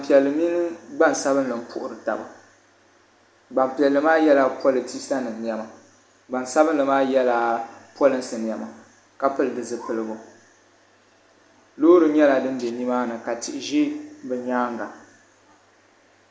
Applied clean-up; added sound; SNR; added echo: none; none; none; none.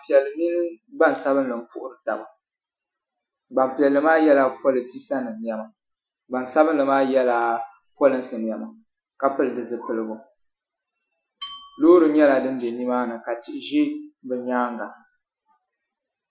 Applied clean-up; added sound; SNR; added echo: classical method Wiener filter.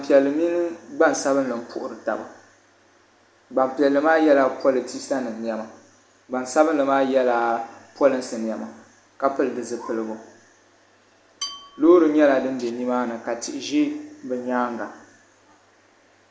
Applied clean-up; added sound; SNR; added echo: none; Dishes, pots, and pans / Glass / Bell; 16 dB; none.